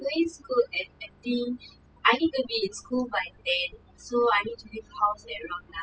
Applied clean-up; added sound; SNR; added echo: classical method spectral subtraction.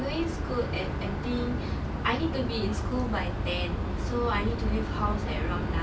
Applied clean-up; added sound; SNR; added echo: none; Bowed string instrument; 15 dB; none.